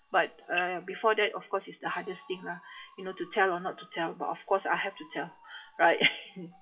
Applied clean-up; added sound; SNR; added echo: classical method WPE with log-MMSE.